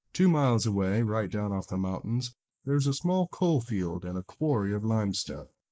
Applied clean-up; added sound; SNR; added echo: neural mask model Resemble Enhance denoiser.